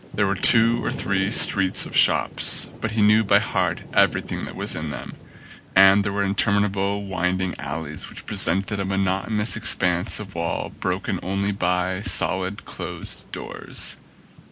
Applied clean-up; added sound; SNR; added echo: none; Thunder / Rain; 16 dB; none.